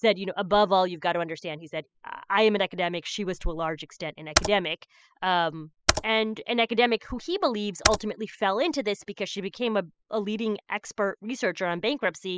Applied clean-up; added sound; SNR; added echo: classical method spectral subtraction.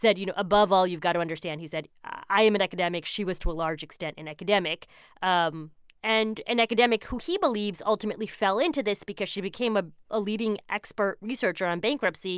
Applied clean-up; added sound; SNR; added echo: none; none; none; none.